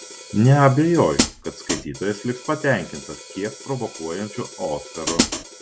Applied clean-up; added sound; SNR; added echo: none; Hi-hat; 7 dB; none.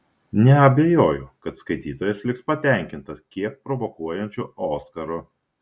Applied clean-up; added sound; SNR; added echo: none; none; none; none.